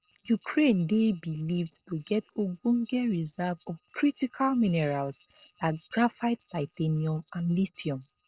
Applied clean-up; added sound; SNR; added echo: neural separator model SepFormer DNS4.